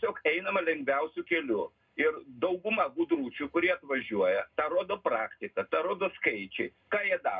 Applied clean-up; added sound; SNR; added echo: none; none; none; reverberation time 0.2 s.